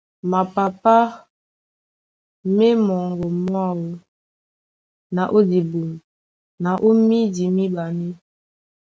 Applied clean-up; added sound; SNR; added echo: none; none; none; none.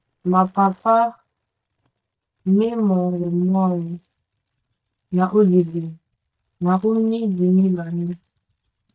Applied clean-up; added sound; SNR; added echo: neural mask model DeepFilterNet 3.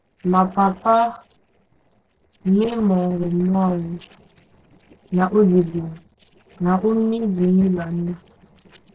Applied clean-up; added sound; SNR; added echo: neural separator model SepFormer DNS4.